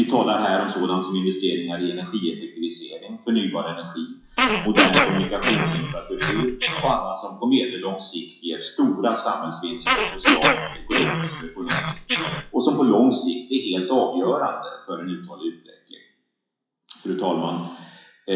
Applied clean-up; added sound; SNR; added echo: classical method WPE with log-MMSE.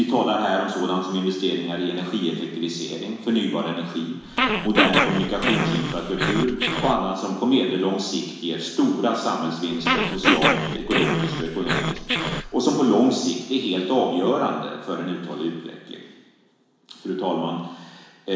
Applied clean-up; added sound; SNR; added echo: none; Growling; -1 dB; reverberation time 1.0 s.